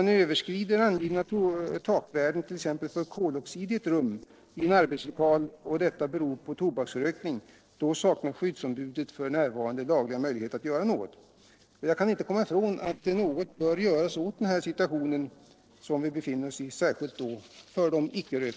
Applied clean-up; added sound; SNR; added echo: neural separator model SepFormer DNS4.